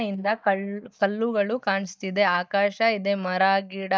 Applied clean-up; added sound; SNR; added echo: neural mask model DeepFilterNet 3.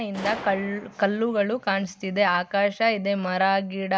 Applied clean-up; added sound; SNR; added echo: none; Gunshot, gunfire; 18 dB; none.